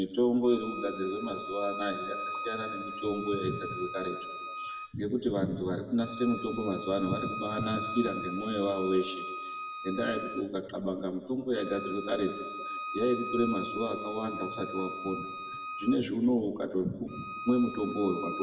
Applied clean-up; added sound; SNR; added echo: none; Bowed string instrument; 8 dB; reverberation time 1.1 s.